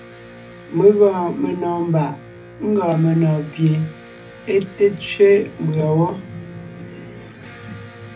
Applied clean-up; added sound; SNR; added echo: none; Electric guitar; 20 dB; reverberation time 0.4 s.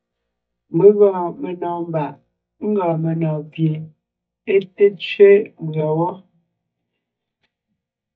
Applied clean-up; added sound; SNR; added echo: neural mask model DeepFilterNet 3.